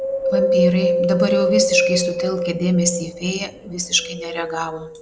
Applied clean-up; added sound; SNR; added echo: none; Wind; -1 dB; none.